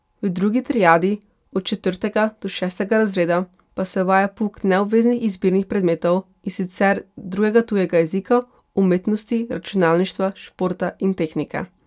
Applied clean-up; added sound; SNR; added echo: none; none; none; none.